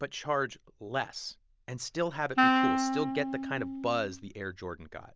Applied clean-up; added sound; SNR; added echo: none; Wind instrument, woodwind instrument; -4 dB; none.